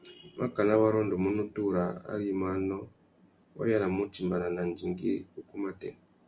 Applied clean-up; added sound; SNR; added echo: none; none; none; none.